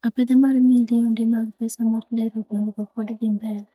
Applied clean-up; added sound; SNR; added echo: neural mask model DeepFilterNet 3.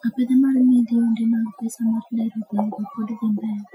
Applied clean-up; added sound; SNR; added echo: classical method Wiener filter.